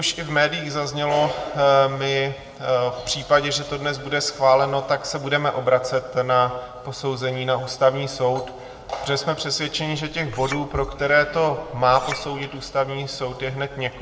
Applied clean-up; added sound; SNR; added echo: none; Chink, clink; 14 dB; reverberation time 1.2 s.